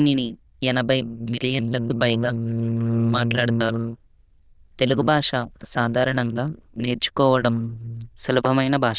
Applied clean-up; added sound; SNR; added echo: neural diffusion model UNIVERSE++.